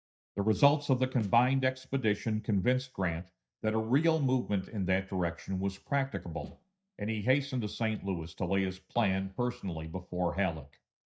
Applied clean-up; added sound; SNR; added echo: neural mask model DeepFilterNet 3.